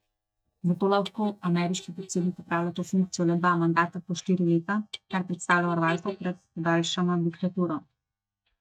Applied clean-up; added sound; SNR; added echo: neural mask model DeepFilterNet 3.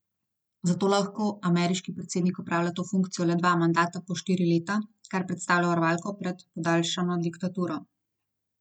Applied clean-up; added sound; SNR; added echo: none; none; none; none.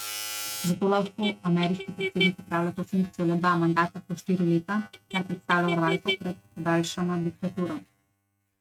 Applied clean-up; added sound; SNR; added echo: neural mask model RNNoise.